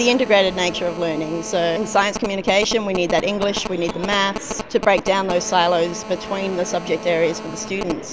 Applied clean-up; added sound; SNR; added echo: none; Telephone; 12 dB; none.